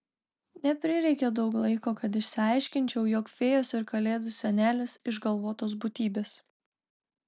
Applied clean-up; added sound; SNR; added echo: none; none; none; none.